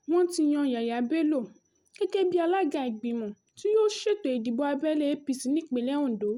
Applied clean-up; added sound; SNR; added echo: none; none; none; none.